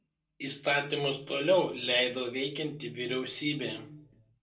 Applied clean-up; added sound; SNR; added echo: none; none; none; reverberation time 0.2 s.